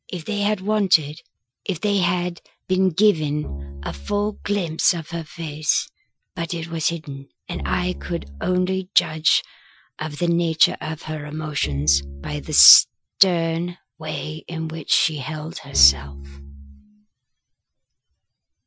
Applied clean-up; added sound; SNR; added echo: classical method Wiener filter.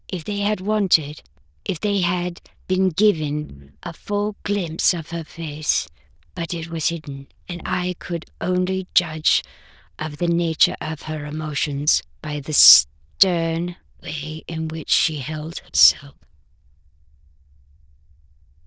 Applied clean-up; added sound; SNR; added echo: neural diffusion model UNIVERSE++.